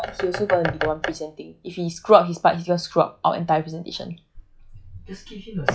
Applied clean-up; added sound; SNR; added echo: classical method log-MMSE.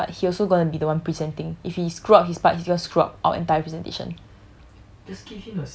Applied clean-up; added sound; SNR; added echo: none; none; none; none.